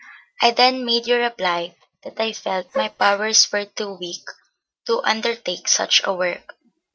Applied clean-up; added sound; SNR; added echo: neural mask model RNNoise.